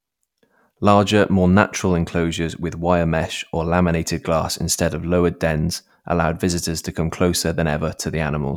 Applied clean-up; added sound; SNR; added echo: none; none; none; none.